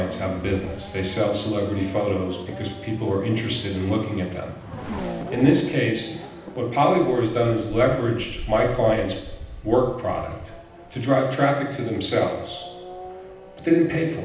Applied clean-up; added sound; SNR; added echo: none; Race car, auto racing / Accelerating, revving, vroom; 14 dB; reverberation time 0.9 s.